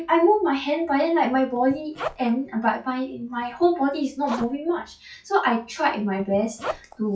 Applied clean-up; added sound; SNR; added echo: classical method log-MMSE.